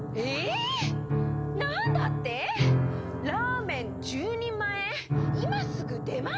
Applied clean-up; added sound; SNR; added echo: none; Piano; -2 dB; none.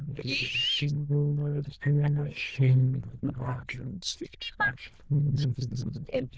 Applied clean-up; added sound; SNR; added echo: neural diffusion model UNIVERSE++.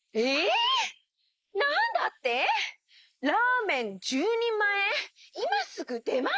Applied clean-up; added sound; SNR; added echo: neural mask model Resemble Enhance denoiser.